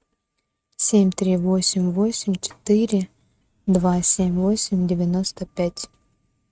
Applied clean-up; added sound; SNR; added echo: neural mask model RNNoise.